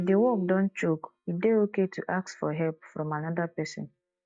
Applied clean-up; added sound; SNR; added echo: neural mask model DeepFilterNet 3.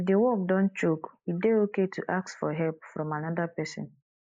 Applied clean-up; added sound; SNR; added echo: neural mask model Resemble Enhance denoiser.